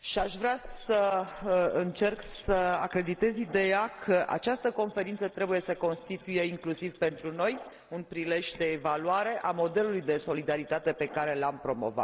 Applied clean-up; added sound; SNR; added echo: neural separator model SepFormer DNS4.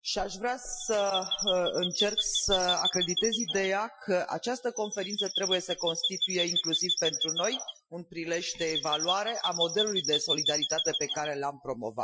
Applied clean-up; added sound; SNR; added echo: classical method Wiener filter.